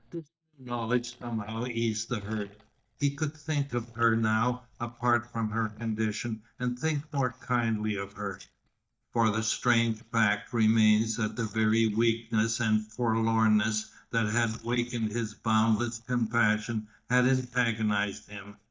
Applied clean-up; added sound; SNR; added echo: neural mask model DeepFilterNet 3.